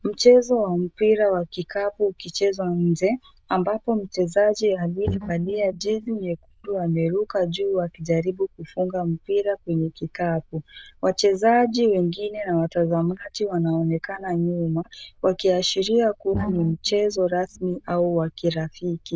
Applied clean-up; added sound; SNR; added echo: neural diffusion model UNIVERSE++.